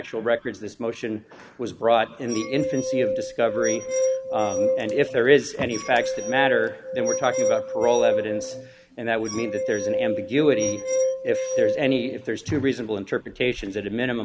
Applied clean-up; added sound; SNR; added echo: none; Glass; 1 dB; none.